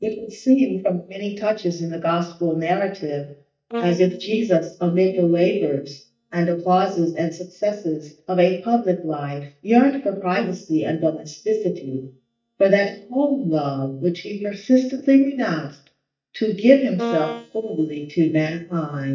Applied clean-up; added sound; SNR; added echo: neural mask model DeepFilterNet 3.